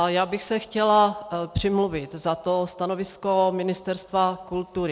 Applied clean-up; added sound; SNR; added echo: none; none; none; none.